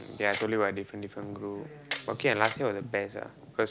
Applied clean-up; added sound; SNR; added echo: none; Camera; 10 dB; none.